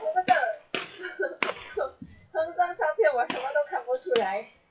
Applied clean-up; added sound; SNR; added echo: classical method WPE with log-MMSE.